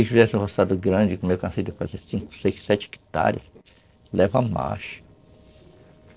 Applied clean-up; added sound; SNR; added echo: neural separator model SepFormer DNS4.